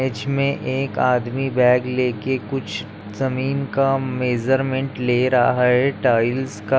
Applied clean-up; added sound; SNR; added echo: none; none; none; none.